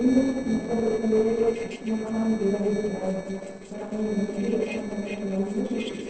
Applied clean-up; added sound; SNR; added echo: neural separator model SepFormer DNS4.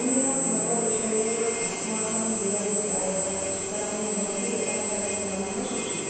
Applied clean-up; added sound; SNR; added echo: none; Drill; -4 dB; reverberation time 1.2 s.